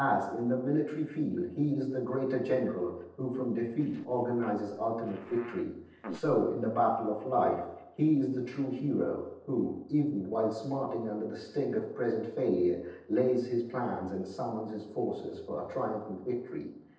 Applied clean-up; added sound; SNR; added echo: neural separator model SepFormer DNS4.